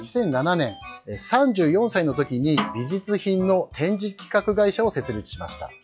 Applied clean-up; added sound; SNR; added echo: classical method log-MMSE.